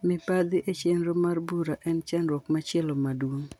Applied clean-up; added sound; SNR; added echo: none; none; none; none.